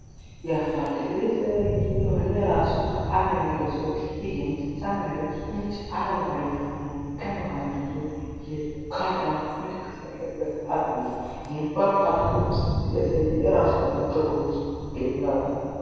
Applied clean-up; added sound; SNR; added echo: none; Thunder; 6 dB; reverberation time 2.2 s.